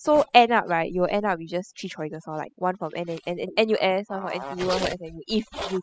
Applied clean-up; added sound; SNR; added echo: classical method spectral subtraction.